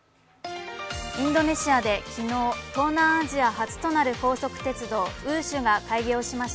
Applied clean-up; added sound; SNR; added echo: none; none; none; none.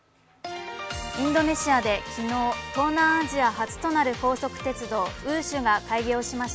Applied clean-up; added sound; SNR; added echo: none; Trumpet; 16 dB; none.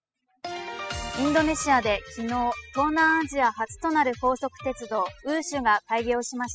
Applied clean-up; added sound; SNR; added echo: classical method spectral subtraction.